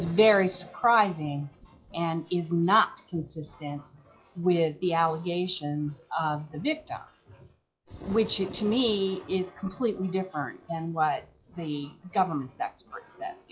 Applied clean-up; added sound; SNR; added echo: classical method log-MMSE.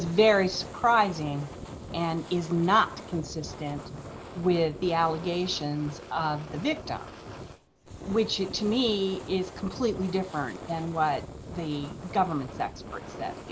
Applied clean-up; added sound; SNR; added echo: none; Fire; 13 dB; none.